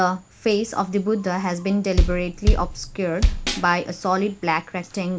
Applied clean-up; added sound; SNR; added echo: none; Bass drum; -2 dB; none.